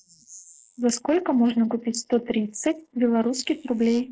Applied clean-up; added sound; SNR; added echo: neural mask model Resemble Enhance denoiser.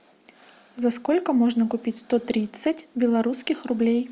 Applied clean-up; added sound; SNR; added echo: none; none; none; none.